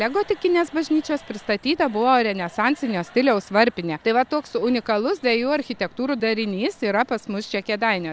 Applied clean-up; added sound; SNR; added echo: none; none; none; none.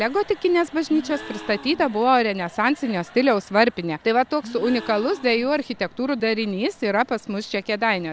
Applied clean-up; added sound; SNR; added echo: none; Gasp; 20 dB; none.